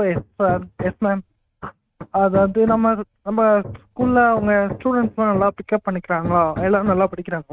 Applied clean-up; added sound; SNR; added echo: neural mask model RNNoise.